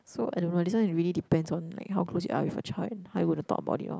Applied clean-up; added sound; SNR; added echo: none; none; none; none.